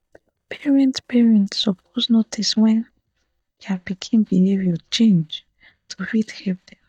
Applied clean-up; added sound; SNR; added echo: neural mask model DeepFilterNet 3.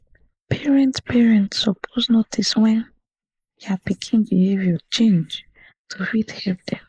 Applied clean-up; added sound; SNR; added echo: neural mask model Resemble Enhance denoiser.